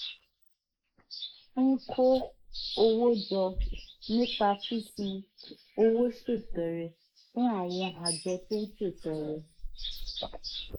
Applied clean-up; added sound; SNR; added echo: neural mask model Resemble Enhance denoiser.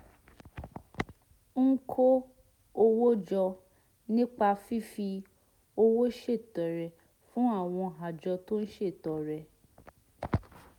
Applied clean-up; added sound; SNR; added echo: none; none; none; none.